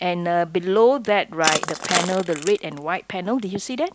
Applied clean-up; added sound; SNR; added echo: none; Crushing; 5 dB; none.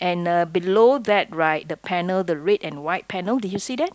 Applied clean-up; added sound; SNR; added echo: none; none; none; none.